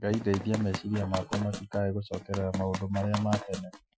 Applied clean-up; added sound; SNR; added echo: classical method Wiener filter.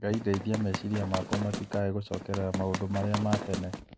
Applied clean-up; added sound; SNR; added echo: none; Run; 6 dB; none.